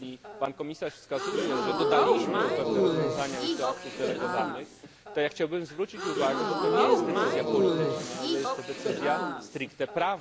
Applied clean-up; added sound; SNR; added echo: none; Crowd / Gasp; -4 dB; none.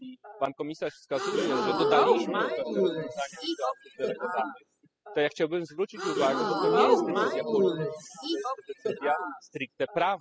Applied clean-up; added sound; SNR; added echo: classical method spectral subtraction.